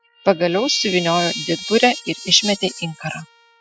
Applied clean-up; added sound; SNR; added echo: classical method spectral subtraction.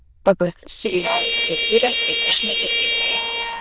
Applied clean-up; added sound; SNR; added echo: neural diffusion model UNIVERSE++.